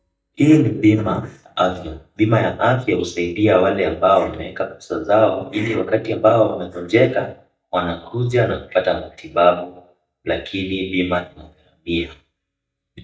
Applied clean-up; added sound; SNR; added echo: neural mask model DeepFilterNet 3.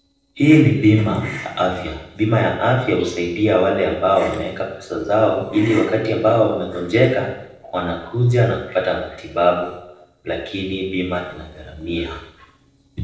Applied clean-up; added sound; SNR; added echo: neural separator model SepFormer DNS4.